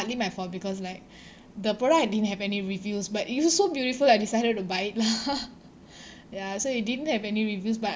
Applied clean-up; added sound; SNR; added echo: none; none; none; none.